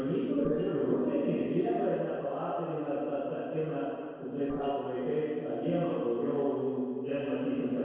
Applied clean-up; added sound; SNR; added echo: neural separator model SepFormer DNS4.